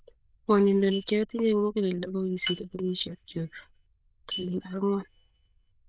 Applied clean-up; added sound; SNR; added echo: neural diffusion model UNIVERSE++.